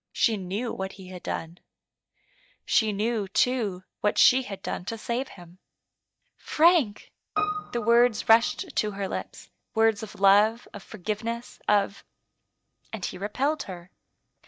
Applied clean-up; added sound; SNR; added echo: neural mask model DeepFilterNet 3.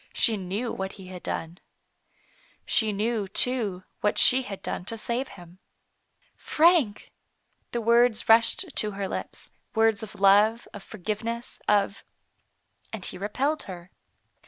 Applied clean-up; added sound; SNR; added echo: none; none; none; none.